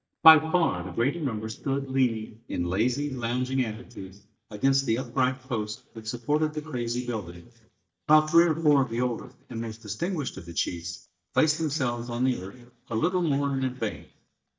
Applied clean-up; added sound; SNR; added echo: neural mask model DeepFilterNet 3.